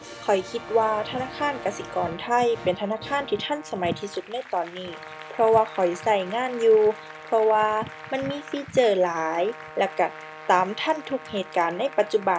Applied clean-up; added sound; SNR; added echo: none; Applause + Brass instrument; 16 dB; none.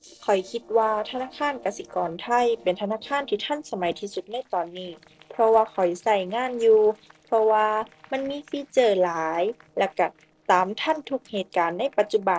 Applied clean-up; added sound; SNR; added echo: neural separator model SepFormer DNS4.